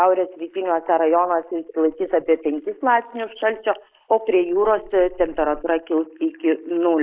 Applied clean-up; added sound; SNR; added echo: neural mask model Resemble Enhance denoiser.